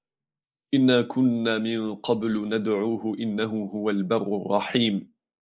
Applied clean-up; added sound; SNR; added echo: neural mask model Resemble Enhance denoiser.